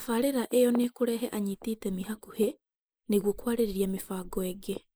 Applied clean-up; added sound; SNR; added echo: neural mask model Resemble Enhance denoiser.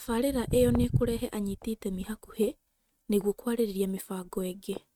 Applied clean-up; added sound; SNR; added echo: neural mask model RNNoise.